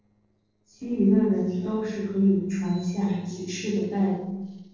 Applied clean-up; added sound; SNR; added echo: neural separator model SepFormer DNS4.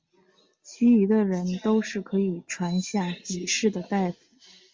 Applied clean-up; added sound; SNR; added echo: none; none; none; none.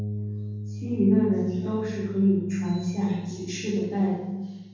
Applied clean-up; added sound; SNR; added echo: none; Bass guitar; 10 dB; reverberation time 1.3 s.